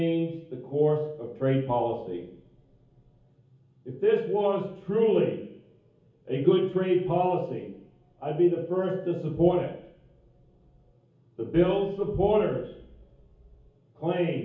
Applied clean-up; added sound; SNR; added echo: none; none; none; reverberation time 0.7 s.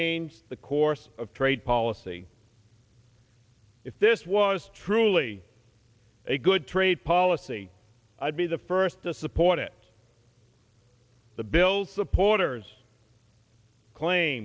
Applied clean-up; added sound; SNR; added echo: none; none; none; none.